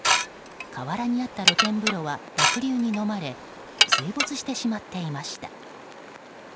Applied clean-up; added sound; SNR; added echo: none; Dishes, pots, and pans / Glass; -4 dB; none.